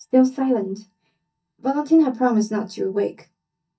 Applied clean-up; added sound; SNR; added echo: neural mask model DeepFilterNet 3.